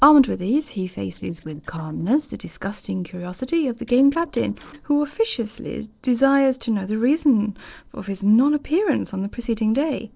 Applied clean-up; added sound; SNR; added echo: neural separator model SepFormer DNS4.